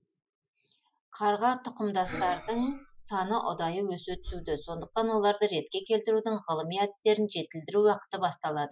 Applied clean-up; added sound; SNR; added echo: classical method Wiener filter.